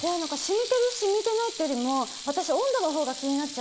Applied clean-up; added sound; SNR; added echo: none; Sink (filling or washing) / Water tap, faucet; 11 dB; none.